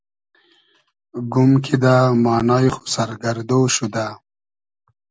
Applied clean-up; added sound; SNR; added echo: none; none; none; none.